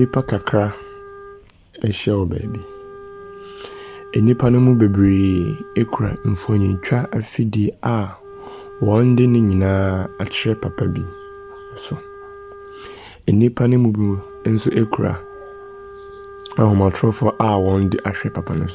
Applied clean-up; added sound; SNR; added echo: none; Wind instrument, woodwind instrument; 19 dB; none.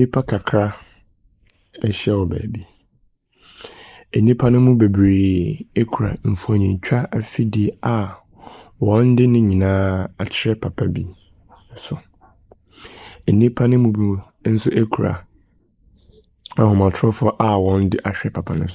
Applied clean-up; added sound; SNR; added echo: neural mask model Resemble Enhance denoiser.